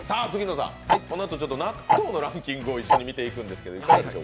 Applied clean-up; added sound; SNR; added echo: none; Tick-tock; -2 dB; none.